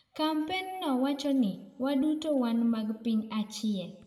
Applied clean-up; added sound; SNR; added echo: none; none; none; reverberation time 0.9 s.